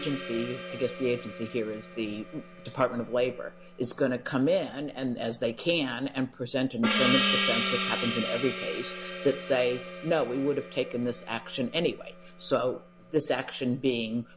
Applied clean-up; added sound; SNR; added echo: none; Gong; 6 dB; none.